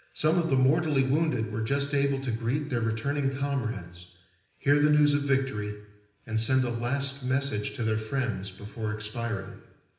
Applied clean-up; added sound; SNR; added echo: none; none; none; reverberation time 0.9 s.